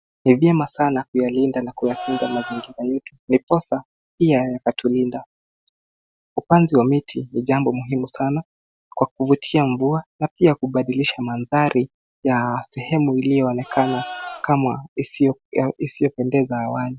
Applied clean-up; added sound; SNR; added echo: none; Livestock, farm animals, working animals; 13 dB; none.